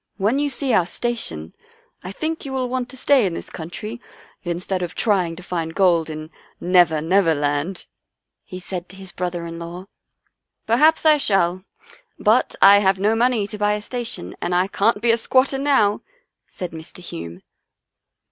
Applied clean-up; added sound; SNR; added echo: none; none; none; none.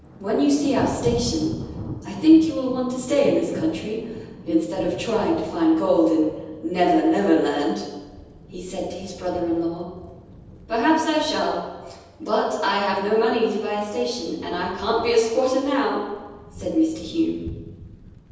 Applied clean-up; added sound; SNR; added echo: none; Thunder; 16 dB; reverberation time 1.1 s.